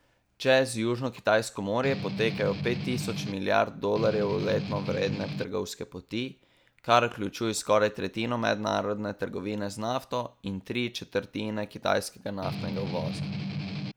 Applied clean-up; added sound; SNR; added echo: none; Strum; 4 dB; none.